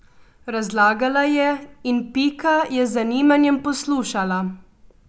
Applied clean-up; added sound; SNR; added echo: none; none; none; none.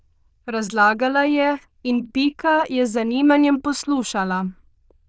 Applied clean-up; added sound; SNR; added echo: neural diffusion model UNIVERSE++.